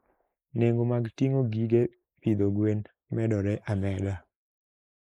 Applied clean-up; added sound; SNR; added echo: neural mask model Resemble Enhance denoiser.